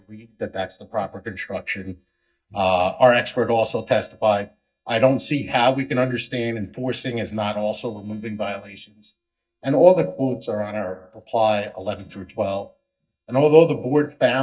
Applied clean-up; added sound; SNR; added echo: neural mask model DeepFilterNet 3.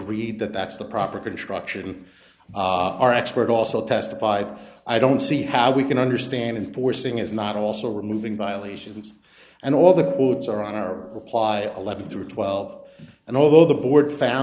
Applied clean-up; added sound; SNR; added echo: none; none; none; none.